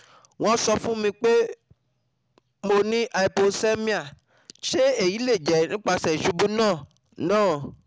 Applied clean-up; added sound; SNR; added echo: none; none; none; none.